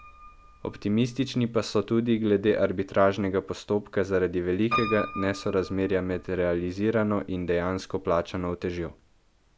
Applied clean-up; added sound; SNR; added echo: none; Piano; 15 dB; none.